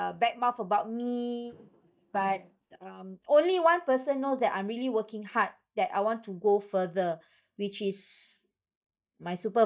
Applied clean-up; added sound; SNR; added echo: neural mask model DeepFilterNet 3.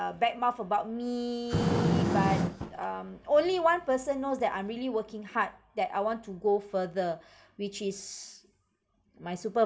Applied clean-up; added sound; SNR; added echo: none; Fire; 1 dB; reverberation time 0.3 s.